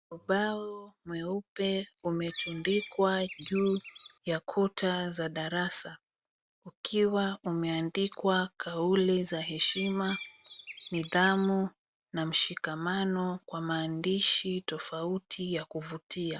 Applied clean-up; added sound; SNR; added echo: none; Bird; 15 dB; none.